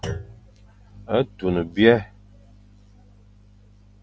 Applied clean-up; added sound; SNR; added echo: none; Thump, thud; 15 dB; none.